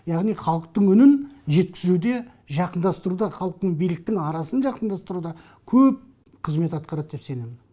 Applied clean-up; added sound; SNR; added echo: none; none; none; none.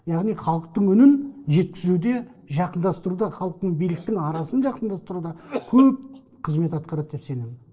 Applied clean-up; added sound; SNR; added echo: neural separator model SepFormer DNS4.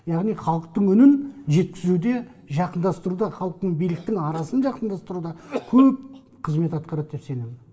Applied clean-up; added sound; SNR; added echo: none; Cough; 16 dB; reverberation time 1.9 s.